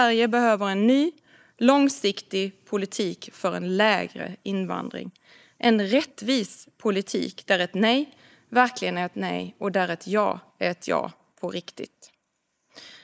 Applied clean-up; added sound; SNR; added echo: neural mask model Resemble Enhance denoiser.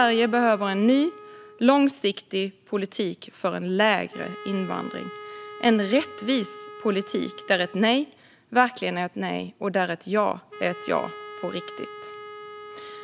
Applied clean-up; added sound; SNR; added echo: none; Wind instrument, woodwind instrument; 17 dB; none.